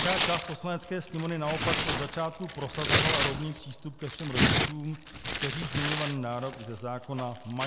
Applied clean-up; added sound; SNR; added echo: none; Tearing; -4 dB; none.